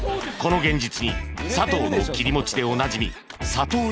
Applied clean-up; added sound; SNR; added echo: none; none; none; none.